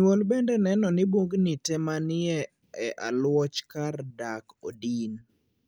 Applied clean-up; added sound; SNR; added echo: none; none; none; none.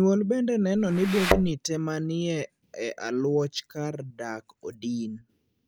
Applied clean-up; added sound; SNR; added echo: none; Thump, thud; 0 dB; none.